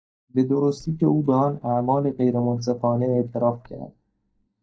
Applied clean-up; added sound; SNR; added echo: neural mask model DeepFilterNet 3.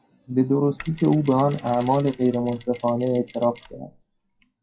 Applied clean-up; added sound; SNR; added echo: classical method WPE with log-MMSE.